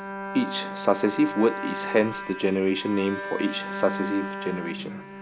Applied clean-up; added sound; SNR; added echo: none; Bowed string instrument; 8 dB; none.